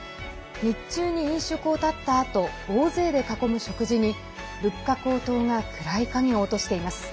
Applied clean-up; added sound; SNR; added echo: none; none; none; none.